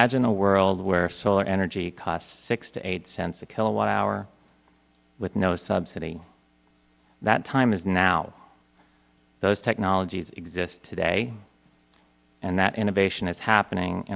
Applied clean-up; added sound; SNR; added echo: none; none; none; none.